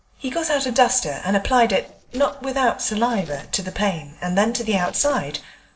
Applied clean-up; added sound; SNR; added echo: neural separator model SepFormer DNS4.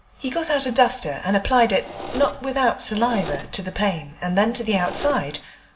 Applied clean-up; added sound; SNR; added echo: none; Mechanisms; 12 dB; reverberation time 0.6 s.